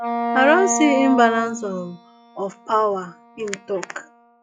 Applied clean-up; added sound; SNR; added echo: classical method log-MMSE.